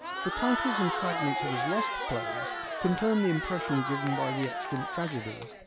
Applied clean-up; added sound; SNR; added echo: none; Crowd; 2 dB; none.